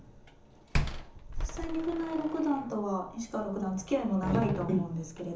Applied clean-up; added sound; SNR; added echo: none; Slam; 5 dB; reverberation time 0.7 s.